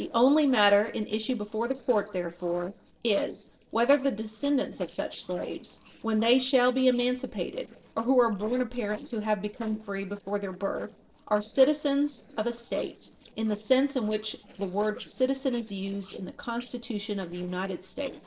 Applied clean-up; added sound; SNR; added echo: neural separator model SepFormer DNS4.